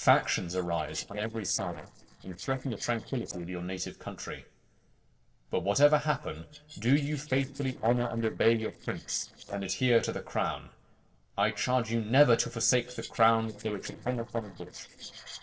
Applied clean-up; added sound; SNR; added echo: neural separator model SepFormer DNS4.